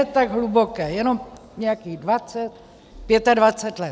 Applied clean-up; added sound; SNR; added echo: none; none; none; none.